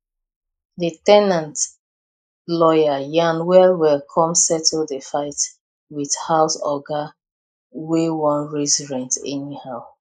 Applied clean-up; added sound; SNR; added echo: neural mask model Resemble Enhance denoiser.